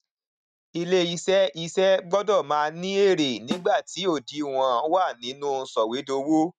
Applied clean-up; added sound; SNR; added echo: neural mask model RNNoise.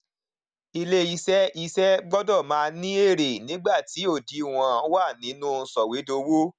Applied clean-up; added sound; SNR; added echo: none; none; none; none.